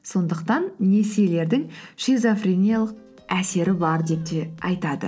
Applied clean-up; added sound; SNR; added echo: neural separator model SepFormer DNS4.